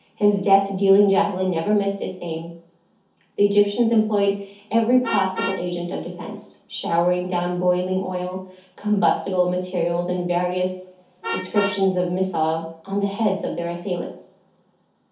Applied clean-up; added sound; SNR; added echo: none; Vehicle horn, car horn, honking; 17 dB; reverberation time 0.5 s.